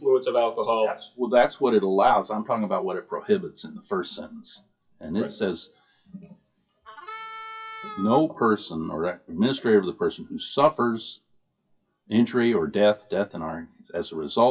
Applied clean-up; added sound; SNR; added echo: classical method WPE with log-MMSE.